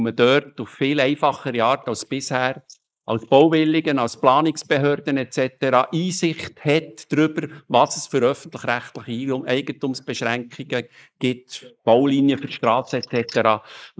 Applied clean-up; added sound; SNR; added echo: neural mask model Resemble Enhance denoiser.